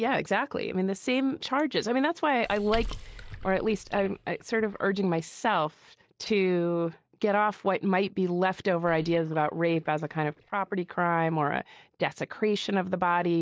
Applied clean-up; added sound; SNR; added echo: neural mask model DeepFilterNet 3.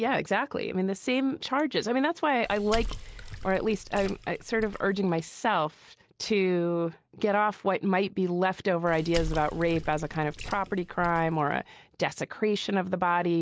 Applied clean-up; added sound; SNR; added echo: none; Water / Splash, splatter; 11 dB; none.